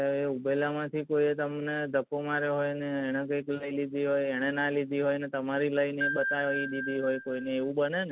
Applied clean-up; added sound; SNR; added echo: none; Ringtone / Bell; 4 dB; none.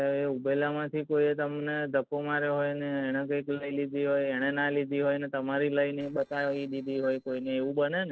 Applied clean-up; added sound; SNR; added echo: neural separator model SepFormer DNS4.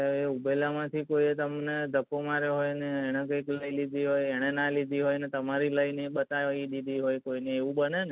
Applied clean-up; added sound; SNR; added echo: none; none; none; none.